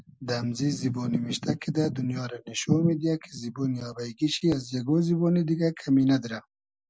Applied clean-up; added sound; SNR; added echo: none; none; none; none.